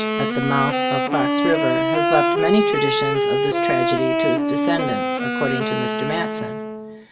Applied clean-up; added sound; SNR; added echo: none; Wind instrument, woodwind instrument; -4 dB; reverberation time 1.5 s.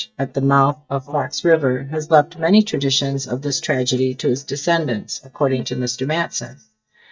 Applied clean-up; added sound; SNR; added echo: neural mask model DeepFilterNet 3.